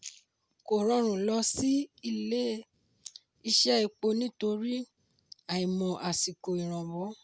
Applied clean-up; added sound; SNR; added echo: none; none; none; none.